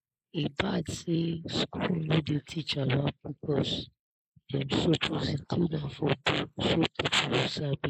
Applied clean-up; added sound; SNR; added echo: neural mask model Resemble Enhance denoiser.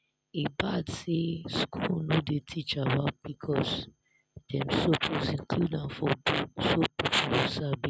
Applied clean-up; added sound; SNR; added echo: none; none; none; none.